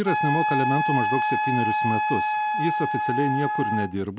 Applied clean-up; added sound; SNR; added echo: none; Wind instrument, woodwind instrument; -2 dB; none.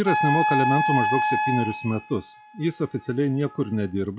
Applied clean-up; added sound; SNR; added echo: classical method log-MMSE.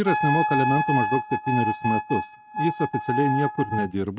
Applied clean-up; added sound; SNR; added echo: neural mask model RNNoise.